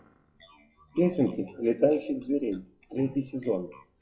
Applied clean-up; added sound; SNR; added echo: classical method WPE with log-MMSE.